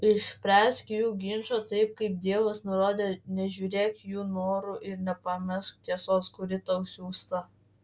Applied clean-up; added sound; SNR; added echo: none; none; none; none.